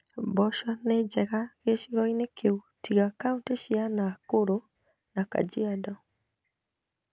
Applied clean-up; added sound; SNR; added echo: none; none; none; none.